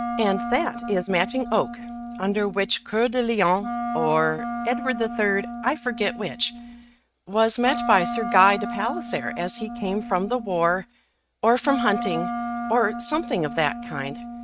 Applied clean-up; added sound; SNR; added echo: neural mask model RNNoise.